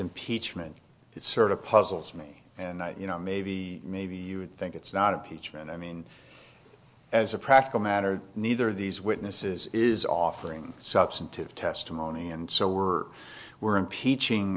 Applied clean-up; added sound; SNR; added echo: none; none; none; none.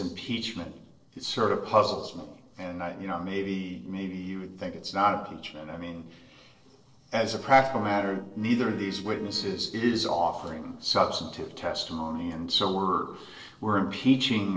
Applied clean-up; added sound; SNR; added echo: neural separator model SepFormer DNS4.